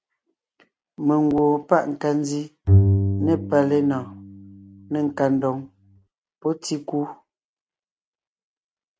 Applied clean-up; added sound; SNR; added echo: neural mask model RNNoise.